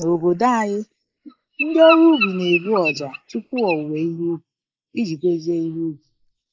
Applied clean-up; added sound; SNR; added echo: neural mask model Resemble Enhance denoiser.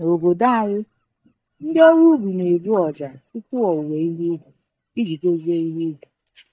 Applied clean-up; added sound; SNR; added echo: neural mask model DeepFilterNet 3.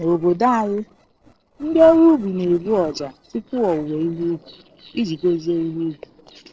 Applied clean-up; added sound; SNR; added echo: neural separator model SepFormer DNS4.